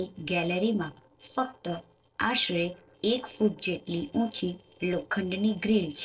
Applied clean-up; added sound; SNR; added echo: neural separator model SepFormer DNS4.